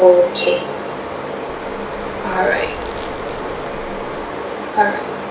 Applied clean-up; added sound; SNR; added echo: none; Zipper (clothing); 16 dB; none.